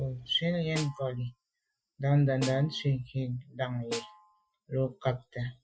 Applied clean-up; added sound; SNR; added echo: classical method Wiener filter.